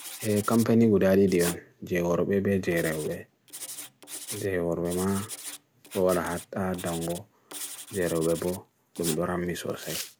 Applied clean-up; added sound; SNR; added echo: none; Writing; 14 dB; none.